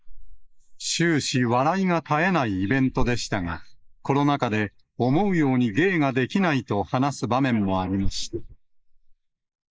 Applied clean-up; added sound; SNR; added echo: neural mask model Resemble Enhance denoiser.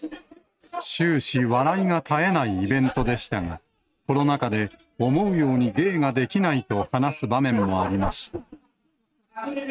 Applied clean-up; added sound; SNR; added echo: neural mask model RNNoise.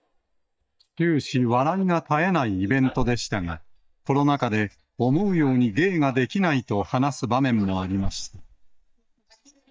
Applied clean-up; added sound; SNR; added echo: neural mask model DeepFilterNet 3.